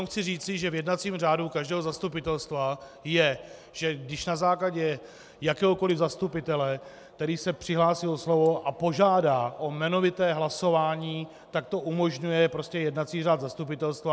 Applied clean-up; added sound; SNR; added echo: none; none; none; none.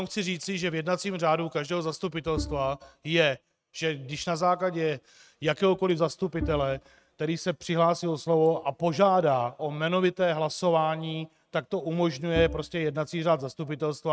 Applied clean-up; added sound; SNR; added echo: neural mask model RNNoise.